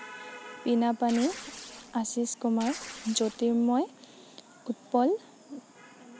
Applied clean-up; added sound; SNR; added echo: none; Tearing; 13 dB; none.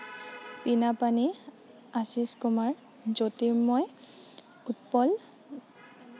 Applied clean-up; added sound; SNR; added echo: none; none; none; none.